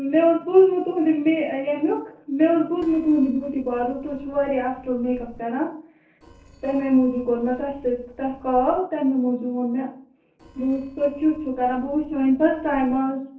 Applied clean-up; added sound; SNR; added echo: neural separator model SepFormer DNS4.